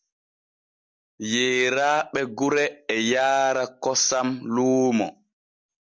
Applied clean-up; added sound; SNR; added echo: none; none; none; none.